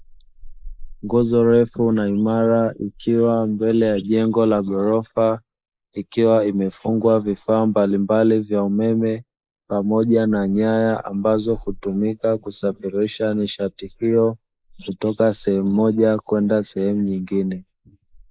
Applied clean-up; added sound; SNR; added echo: neural mask model Resemble Enhance denoiser.